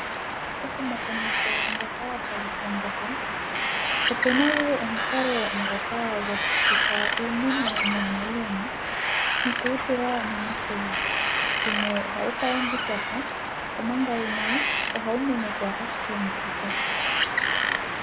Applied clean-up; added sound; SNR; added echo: none; Wind; -3 dB; none.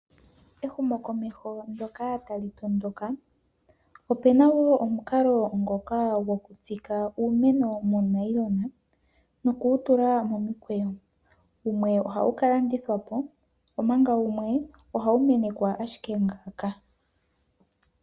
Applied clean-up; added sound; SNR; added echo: none; none; none; none.